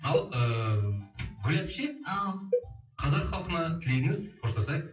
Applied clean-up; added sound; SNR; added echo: classical method WPE with log-MMSE.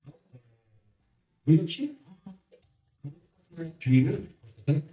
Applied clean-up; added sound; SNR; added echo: neural mask model DeepFilterNet 3.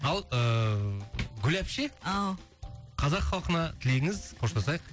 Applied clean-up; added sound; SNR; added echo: none; none; none; none.